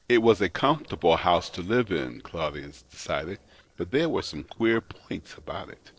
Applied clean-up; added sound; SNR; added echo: neural separator model SepFormer DNS4.